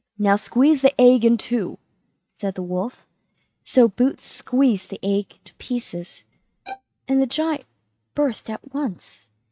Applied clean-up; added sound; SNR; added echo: neural mask model RNNoise.